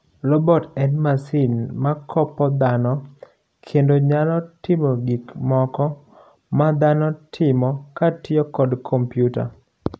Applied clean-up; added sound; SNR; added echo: none; none; none; none.